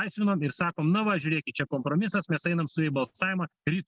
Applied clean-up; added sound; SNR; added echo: none; none; none; none.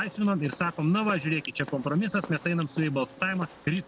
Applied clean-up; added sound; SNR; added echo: none; Walk, footsteps; 17 dB; none.